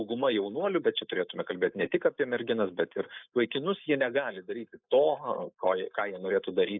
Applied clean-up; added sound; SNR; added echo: neural mask model Resemble Enhance denoiser.